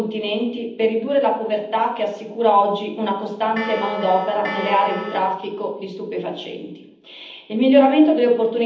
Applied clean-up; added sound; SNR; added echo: none; Bell; 9 dB; reverberation time 0.8 s.